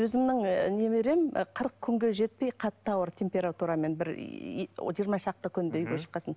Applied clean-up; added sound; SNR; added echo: none; none; none; none.